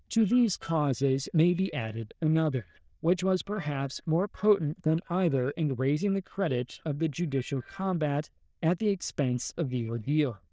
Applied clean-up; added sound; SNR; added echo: neural diffusion model UNIVERSE++.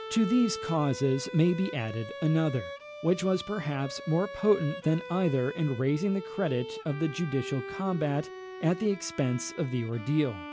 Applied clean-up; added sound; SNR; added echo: none; Bowed string instrument; 12 dB; none.